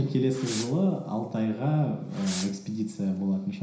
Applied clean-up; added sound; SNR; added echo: none; Fireworks; 16 dB; reverberation time 0.5 s.